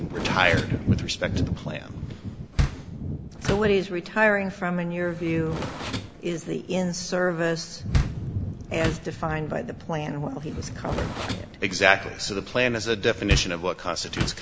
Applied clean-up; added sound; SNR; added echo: none; Door + Thunder / Wind; 3 dB; none.